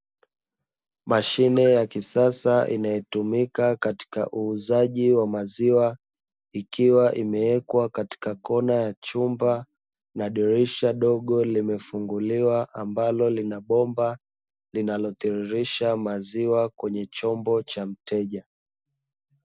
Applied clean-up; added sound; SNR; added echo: none; none; none; none.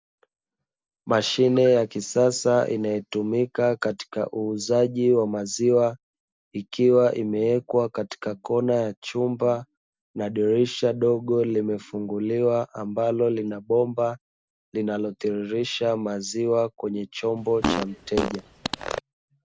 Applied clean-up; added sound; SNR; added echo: none; Fart; 5 dB; none.